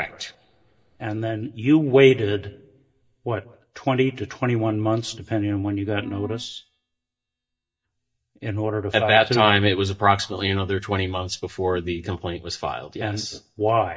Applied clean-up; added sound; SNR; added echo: neural mask model DeepFilterNet 3.